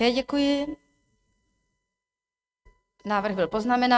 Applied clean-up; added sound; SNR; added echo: neural mask model RNNoise.